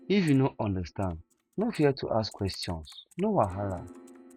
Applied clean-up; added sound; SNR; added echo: neural mask model RNNoise.